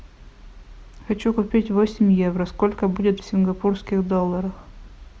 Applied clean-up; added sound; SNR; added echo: none; none; none; none.